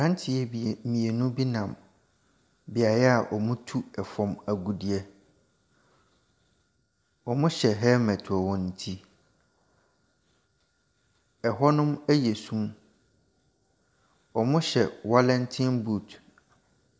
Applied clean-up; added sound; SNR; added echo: none; none; none; none.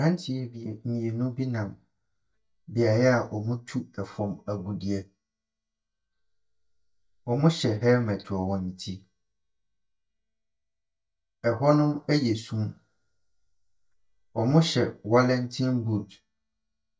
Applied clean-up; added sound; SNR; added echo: neural mask model DeepFilterNet 3.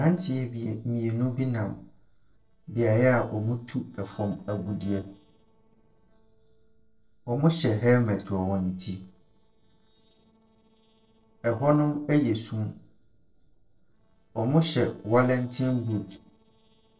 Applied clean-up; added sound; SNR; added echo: neural separator model SepFormer DNS4.